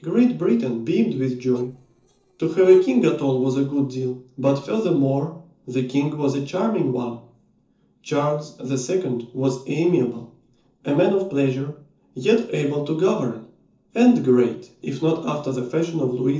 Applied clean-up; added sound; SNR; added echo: neural separator model SepFormer DNS4.